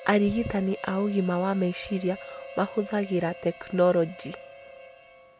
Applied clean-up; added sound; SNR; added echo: none; Harmonica; 16 dB; none.